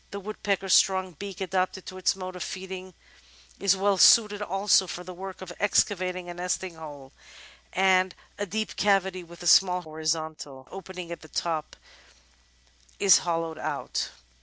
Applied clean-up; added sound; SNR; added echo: none; none; none; none.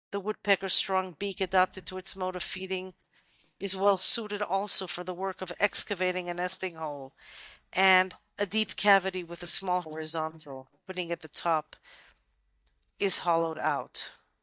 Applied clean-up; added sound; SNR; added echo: neural mask model DeepFilterNet 3.